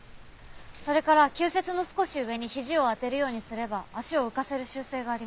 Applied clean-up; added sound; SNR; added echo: none; none; none; none.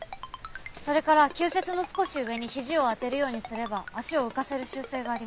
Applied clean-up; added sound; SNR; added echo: none; Ringtone; 15 dB; none.